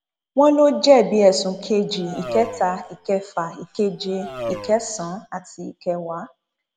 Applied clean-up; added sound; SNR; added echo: none; Race car, auto racing; 13 dB; none.